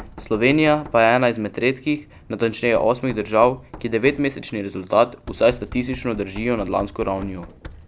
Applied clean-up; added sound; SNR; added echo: none; Knock; 19 dB; none.